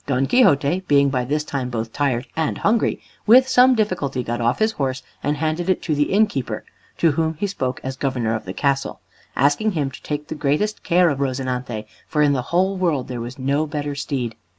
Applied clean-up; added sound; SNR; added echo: none; none; none; none.